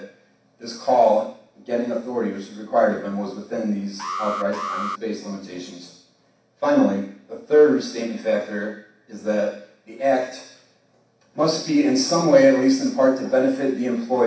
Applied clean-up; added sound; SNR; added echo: none; Alarm; 9 dB; reverberation time 0.6 s.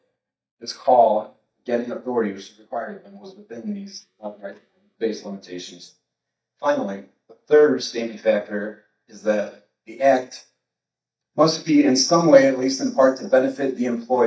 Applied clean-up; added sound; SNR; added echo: neural mask model DeepFilterNet 3.